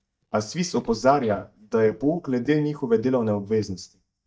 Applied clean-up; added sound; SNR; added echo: neural mask model DeepFilterNet 3.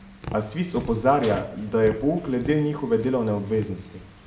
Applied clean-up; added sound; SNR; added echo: none; Tap; 15 dB; reverberation time 0.7 s.